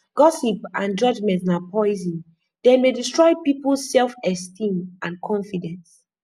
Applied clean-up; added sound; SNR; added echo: none; none; none; none.